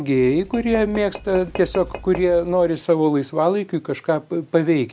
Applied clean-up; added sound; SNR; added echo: none; Tap / Glass; 15 dB; none.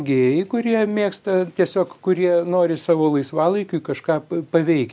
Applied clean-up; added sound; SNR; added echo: none; none; none; none.